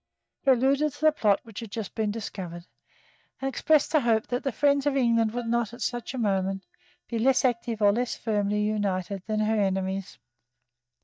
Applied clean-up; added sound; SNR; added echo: neural mask model DeepFilterNet 3.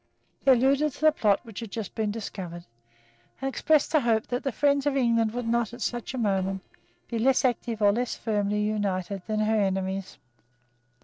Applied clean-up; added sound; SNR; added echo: neural separator model SepFormer DNS4.